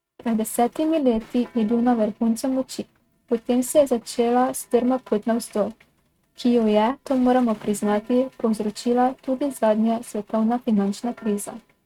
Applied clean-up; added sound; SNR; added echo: neural mask model RNNoise.